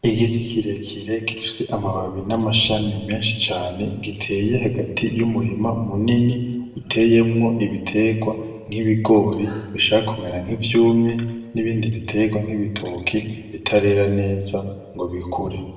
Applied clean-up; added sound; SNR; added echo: none; none; none; reverberation time 1.0 s.